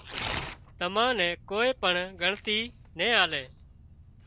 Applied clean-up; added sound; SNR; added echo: none; Tearing; 13 dB; none.